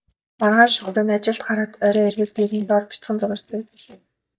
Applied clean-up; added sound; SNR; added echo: neural mask model DeepFilterNet 3.